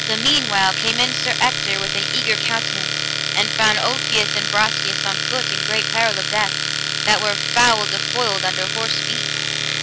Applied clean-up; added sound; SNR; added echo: none; Domestic sounds, home sounds; 0 dB; none.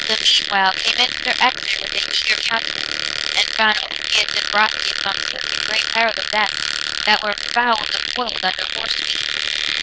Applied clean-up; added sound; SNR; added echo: neural diffusion model UNIVERSE++.